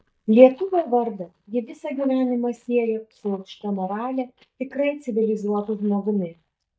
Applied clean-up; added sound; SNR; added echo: neural mask model DeepFilterNet 3.